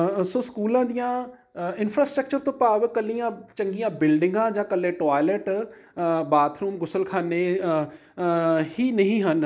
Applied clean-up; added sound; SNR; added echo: none; none; none; none.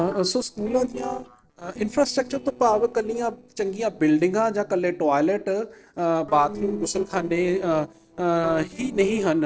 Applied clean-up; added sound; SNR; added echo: neural separator model SepFormer DNS4.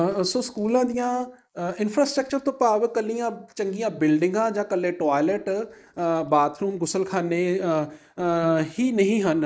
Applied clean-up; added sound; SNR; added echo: neural mask model Resemble Enhance denoiser.